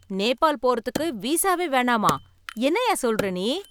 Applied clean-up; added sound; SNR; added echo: none; Wood; 13 dB; none.